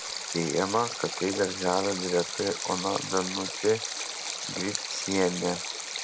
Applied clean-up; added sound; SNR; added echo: none; Stream; 5 dB; none.